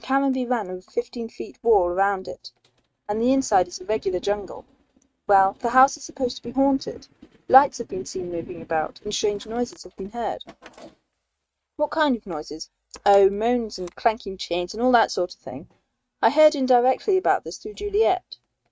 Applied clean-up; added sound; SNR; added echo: neural mask model RNNoise.